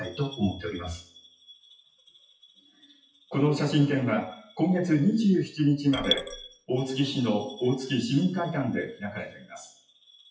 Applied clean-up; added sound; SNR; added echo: classical method WPE with log-MMSE.